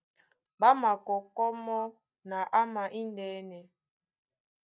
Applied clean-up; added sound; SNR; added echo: neural mask model DeepFilterNet 3.